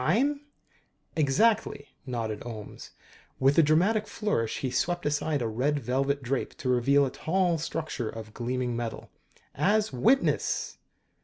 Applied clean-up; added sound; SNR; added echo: none; none; none; none.